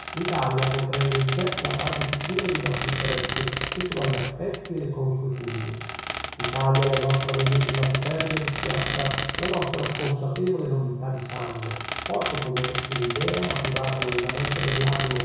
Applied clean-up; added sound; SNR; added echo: none; Squeak; 4 dB; reverberation time 1.1 s.